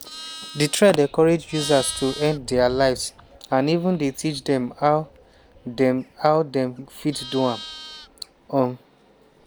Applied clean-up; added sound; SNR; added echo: none; Livestock, farm animals, working animals; 17 dB; none.